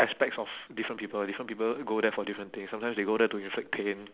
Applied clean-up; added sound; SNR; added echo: none; none; none; none.